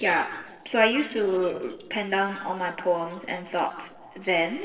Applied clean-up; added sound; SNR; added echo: neural separator model SepFormer DNS4.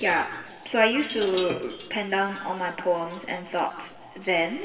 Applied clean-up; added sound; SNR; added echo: none; Chink, clink; 16 dB; reverberation time 1.8 s.